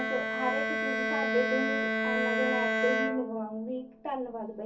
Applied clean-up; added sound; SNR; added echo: none; Bowed string instrument; -2 dB; reverberation time 0.3 s.